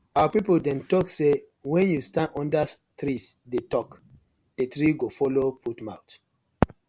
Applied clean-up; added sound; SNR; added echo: none; none; none; none.